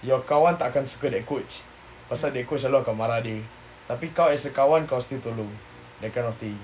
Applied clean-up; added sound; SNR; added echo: none; none; none; none.